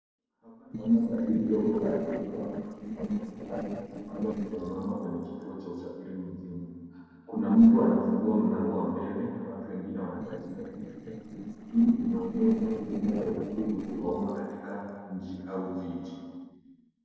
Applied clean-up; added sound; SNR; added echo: neural separator model SepFormer DNS4.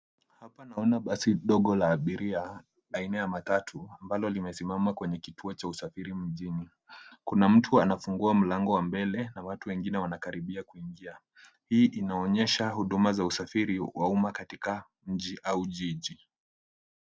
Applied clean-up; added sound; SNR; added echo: none; none; none; none.